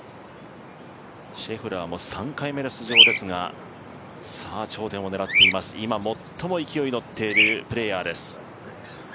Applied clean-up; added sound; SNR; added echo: none; Bird vocalization, bird call, bird song; -4 dB; none.